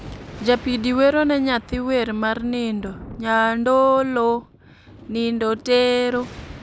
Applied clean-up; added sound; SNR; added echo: none; Thunder; 19 dB; none.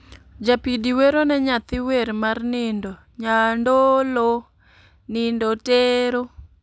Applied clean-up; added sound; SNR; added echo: none; none; none; none.